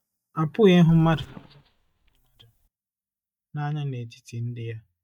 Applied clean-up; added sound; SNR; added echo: neural mask model DeepFilterNet 3.